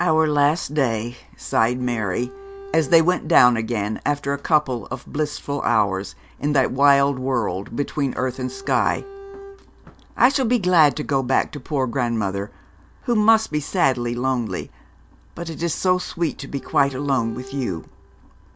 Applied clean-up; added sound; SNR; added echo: none; Bowed string instrument; 17 dB; none.